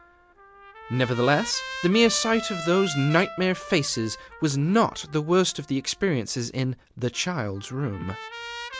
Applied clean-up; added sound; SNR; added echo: none; Trumpet; 14 dB; none.